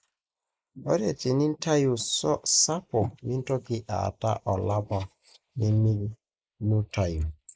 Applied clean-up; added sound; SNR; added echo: neural mask model Resemble Enhance denoiser.